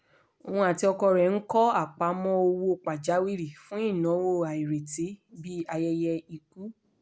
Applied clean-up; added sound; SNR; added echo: none; none; none; none.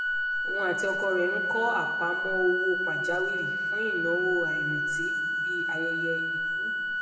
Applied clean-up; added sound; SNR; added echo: none; Organ; -3 dB; reverberation time 1.6 s.